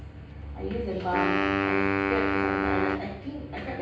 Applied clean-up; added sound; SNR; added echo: none; Wind instrument, woodwind instrument; -4 dB; reverberation time 0.9 s.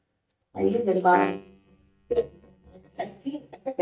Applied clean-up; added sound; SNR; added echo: neural mask model DeepFilterNet 3.